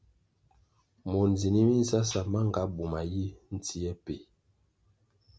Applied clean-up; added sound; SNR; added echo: none; none; none; none.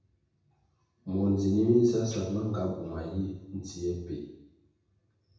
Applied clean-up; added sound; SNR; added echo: none; none; none; reverberation time 0.8 s.